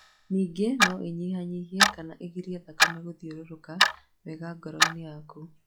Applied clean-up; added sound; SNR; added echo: classical method log-MMSE.